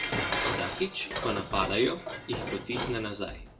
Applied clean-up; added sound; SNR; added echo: none; Dishes, pots, and pans; 2 dB; reverberation time 0.6 s.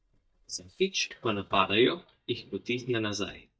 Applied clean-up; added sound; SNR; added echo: neural mask model DeepFilterNet 3.